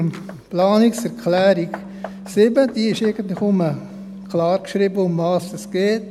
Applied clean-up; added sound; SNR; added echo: none; Telephone + Hammer; 17 dB; none.